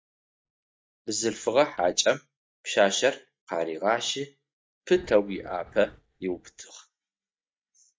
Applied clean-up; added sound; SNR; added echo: neural mask model DeepFilterNet 3.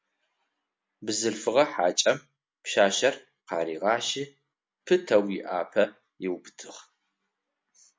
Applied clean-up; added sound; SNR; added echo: none; none; none; none.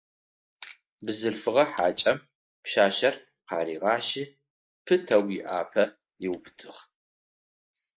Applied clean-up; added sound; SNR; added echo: neural mask model Resemble Enhance denoiser.